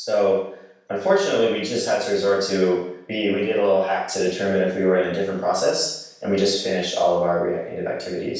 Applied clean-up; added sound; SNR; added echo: none; none; none; reverberation time 0.7 s.